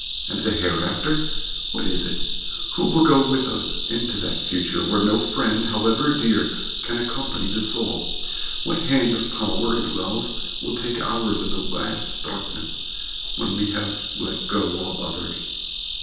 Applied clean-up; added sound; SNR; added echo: none; Insect; 2 dB; reverberation time 0.9 s.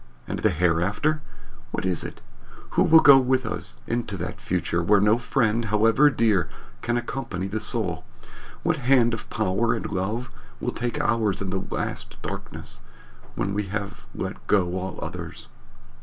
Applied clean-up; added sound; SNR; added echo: none; none; none; none.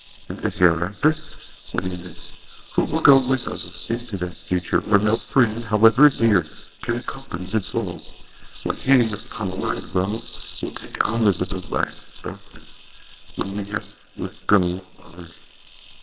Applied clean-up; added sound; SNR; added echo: neural separator model SepFormer WHAMR!.